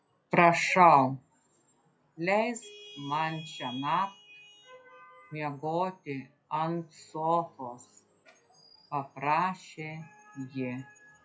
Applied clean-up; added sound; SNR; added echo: classical method log-MMSE.